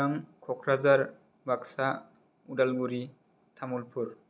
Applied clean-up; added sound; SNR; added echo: none; none; none; none.